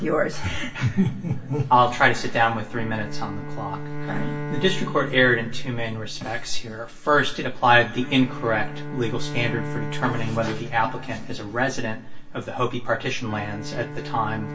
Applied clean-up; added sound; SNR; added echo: none; Bowed string instrument; 12 dB; reverberation time 0.2 s.